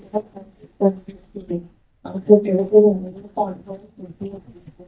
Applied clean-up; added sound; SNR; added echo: neural mask model DeepFilterNet 3.